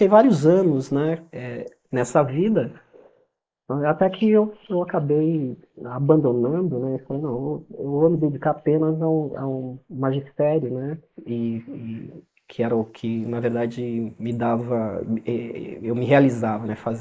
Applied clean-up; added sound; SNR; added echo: neural mask model Resemble Enhance denoiser.